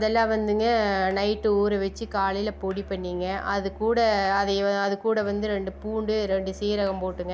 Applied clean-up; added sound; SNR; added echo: none; Musical instrument; 17 dB; none.